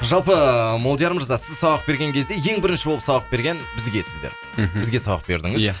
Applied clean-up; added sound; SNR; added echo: none; Trumpet; 18 dB; none.